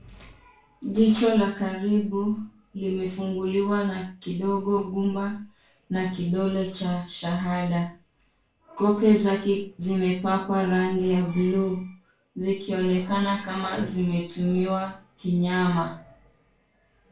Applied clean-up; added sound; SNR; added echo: none; none; none; reverberation time 0.3 s.